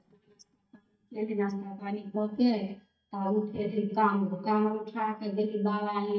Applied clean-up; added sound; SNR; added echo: neural mask model DeepFilterNet 3.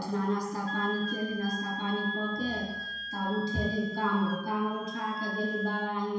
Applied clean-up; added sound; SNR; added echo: none; Wind instrument, woodwind instrument; 6 dB; reverberation time 1.0 s.